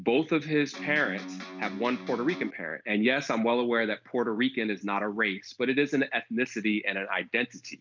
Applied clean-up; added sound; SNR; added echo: none; Electric guitar; 11 dB; none.